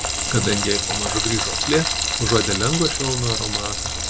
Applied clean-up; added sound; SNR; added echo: none; Frying (food); -1 dB; none.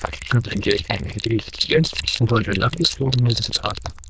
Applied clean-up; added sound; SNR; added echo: neural diffusion model UNIVERSE++.